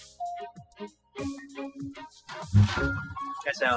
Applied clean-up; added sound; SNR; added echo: classical method spectral subtraction.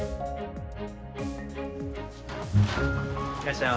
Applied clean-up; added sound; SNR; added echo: none; Bass guitar; 9 dB; none.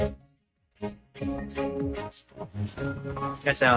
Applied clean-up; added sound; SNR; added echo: neural mask model RNNoise.